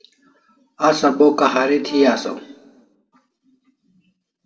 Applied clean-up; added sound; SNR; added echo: none; Brass instrument; 19 dB; reverberation time 0.6 s.